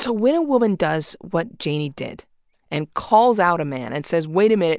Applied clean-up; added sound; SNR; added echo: none; none; none; none.